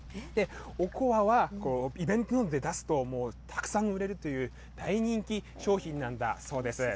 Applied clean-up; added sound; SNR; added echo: none; none; none; none.